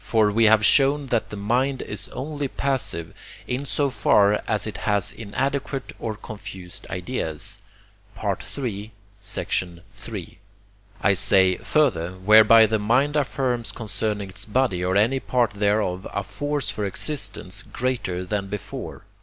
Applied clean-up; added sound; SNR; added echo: none; none; none; none.